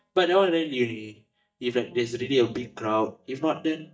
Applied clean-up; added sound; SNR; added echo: neural mask model DeepFilterNet 3.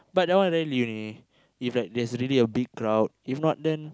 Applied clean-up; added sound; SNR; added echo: none; none; none; none.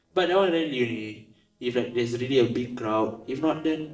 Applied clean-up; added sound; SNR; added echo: neural separator model SepFormer DNS4.